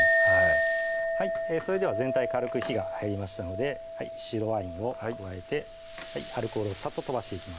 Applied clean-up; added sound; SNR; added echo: none; Chink, clink; -2 dB; none.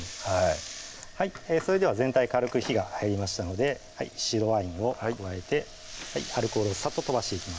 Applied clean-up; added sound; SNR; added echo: neural mask model Resemble Enhance denoiser.